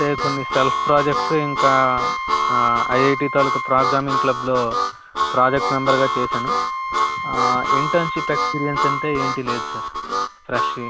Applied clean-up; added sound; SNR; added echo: none; Harmonica + Wind instrument, woodwind instrument; 0 dB; none.